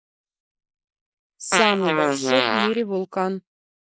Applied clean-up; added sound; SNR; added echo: neural mask model Resemble Enhance denoiser.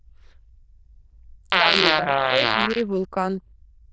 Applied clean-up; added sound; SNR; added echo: neural diffusion model UNIVERSE++.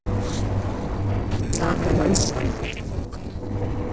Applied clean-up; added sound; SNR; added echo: neural separator model SepFormer DNS4.